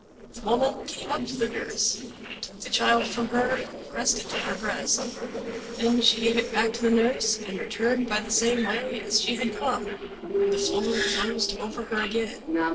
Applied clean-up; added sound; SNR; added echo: neural separator model SepFormer DNS4.